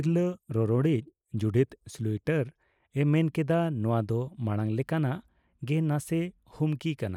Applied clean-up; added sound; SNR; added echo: neural mask model Resemble Enhance denoiser.